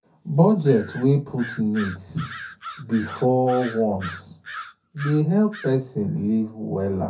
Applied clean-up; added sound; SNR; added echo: none; Bird vocalization, bird call, bird song; 17 dB; reverberation time 0.3 s.